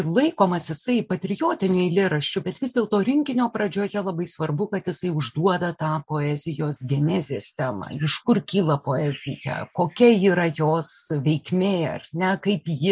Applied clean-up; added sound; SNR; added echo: neural mask model Resemble Enhance denoiser.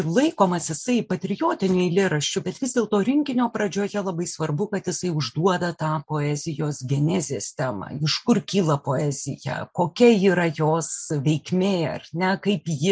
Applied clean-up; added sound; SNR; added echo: none; none; none; none.